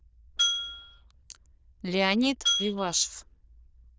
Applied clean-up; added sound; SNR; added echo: neural diffusion model UNIVERSE++.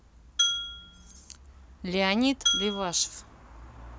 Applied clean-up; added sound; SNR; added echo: none; Glass; 1 dB; none.